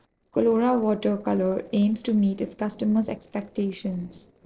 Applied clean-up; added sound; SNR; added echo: neural separator model SepFormer DNS4.